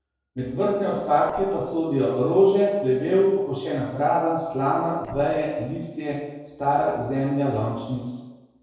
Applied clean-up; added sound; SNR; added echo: neural separator model SepFormer DNS4.